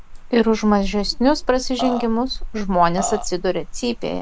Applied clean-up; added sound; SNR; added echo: none; Rain + Burping, eructation; 7 dB; none.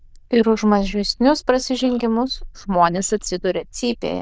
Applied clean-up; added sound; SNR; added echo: neural diffusion model UNIVERSE++.